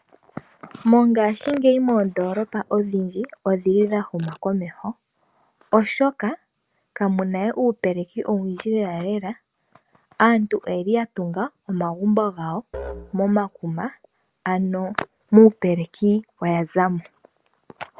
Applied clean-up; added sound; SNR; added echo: none; Musical instrument; 18 dB; none.